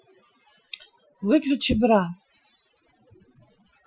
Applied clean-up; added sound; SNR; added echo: classical method Wiener filter.